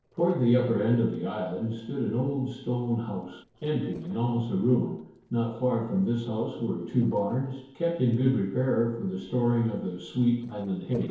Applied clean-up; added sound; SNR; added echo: neural separator model SepFormer DNS4.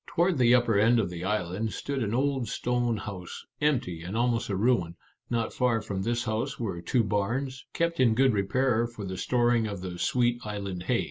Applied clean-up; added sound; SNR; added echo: none; none; none; none.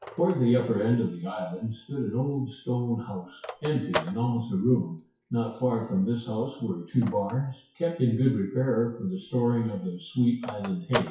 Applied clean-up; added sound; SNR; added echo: classical method WPE with log-MMSE.